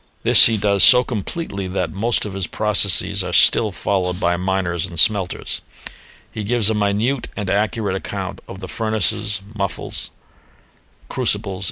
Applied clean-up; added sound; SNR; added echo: neural mask model Resemble Enhance denoiser.